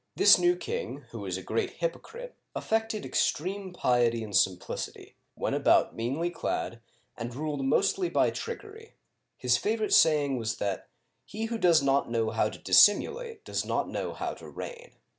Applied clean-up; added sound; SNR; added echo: none; none; none; none.